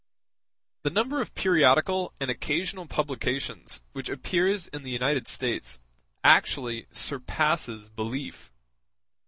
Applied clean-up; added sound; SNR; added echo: none; none; none; none.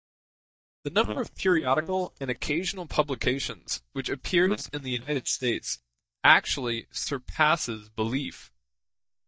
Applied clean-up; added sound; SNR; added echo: neural mask model DeepFilterNet 3.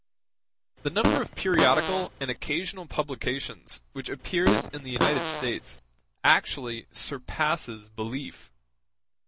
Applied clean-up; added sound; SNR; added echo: none; Fart; -1 dB; none.